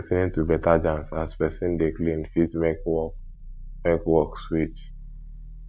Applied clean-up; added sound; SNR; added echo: none; Growling; 13 dB; none.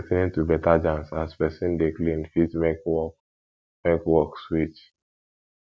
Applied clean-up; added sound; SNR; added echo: none; none; none; none.